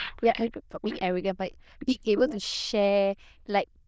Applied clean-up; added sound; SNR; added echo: neural diffusion model UNIVERSE++.